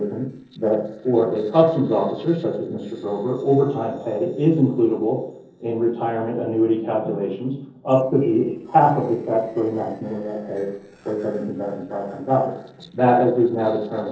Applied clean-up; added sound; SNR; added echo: neural separator model SepFormer DNS4.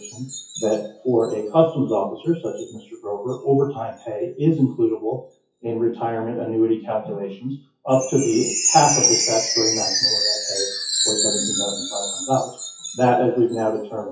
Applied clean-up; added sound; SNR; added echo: classical method WPE with log-MMSE.